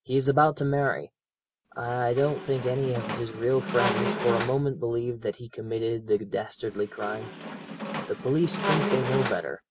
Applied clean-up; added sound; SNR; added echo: none; Squeak; 5 dB; none.